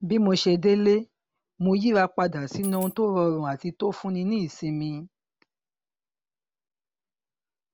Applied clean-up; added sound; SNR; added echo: none; Coin (dropping); 13 dB; none.